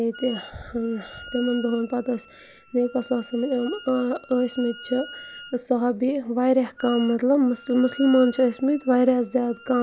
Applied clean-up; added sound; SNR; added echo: none; Wind instrument, woodwind instrument; 20 dB; none.